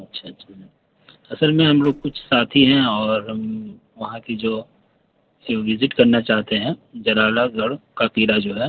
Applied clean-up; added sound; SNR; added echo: neural separator model SepFormer DNS4.